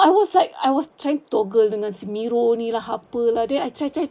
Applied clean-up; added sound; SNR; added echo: neural mask model Resemble Enhance denoiser.